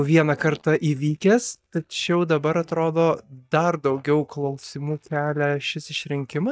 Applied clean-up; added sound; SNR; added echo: neural mask model DeepFilterNet 3.